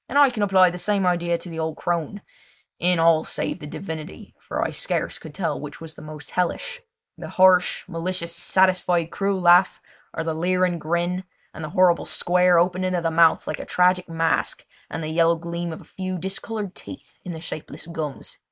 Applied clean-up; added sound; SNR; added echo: neural mask model Resemble Enhance denoiser.